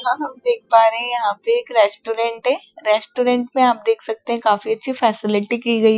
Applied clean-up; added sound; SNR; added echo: classical method Wiener filter.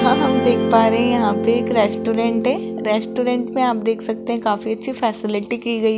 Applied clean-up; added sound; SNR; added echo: none; Guitar; 4 dB; none.